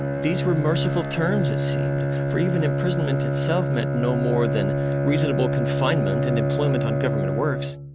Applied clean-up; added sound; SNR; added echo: none; Bowed string instrument; -3 dB; none.